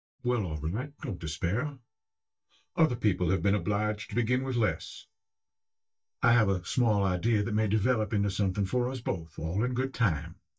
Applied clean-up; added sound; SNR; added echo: neural mask model DeepFilterNet 3.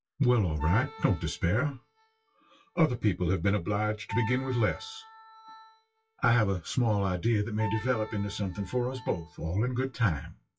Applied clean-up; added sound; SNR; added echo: classical method WPE with log-MMSE.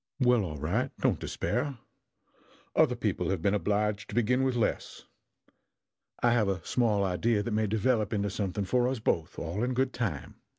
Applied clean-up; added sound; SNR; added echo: none; none; none; none.